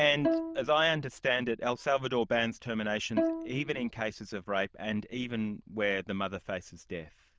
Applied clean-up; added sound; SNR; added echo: neural diffusion model UNIVERSE++.